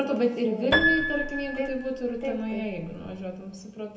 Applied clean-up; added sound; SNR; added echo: none; Piano; 1 dB; reverberation time 0.3 s.